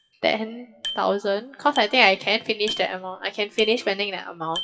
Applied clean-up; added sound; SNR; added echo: classical method WPE with log-MMSE.